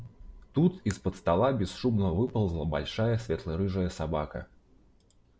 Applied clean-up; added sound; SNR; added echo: none; none; none; none.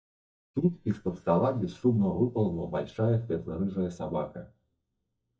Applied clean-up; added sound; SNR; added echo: neural mask model DeepFilterNet 3.